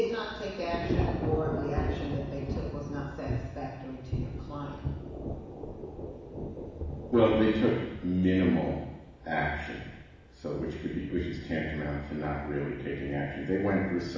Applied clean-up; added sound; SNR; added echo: none; Thunder / Rain; 6 dB; reverberation time 1.1 s.